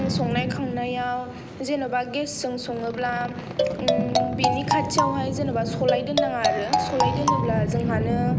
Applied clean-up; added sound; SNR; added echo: none; Boat, Water vehicle + Marimba, xylophone; -2 dB; none.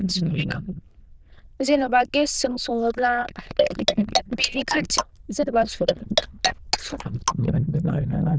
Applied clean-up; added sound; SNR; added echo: neural diffusion model UNIVERSE++.